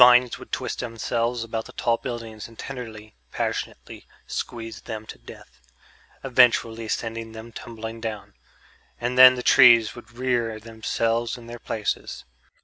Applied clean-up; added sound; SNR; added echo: none; none; none; none.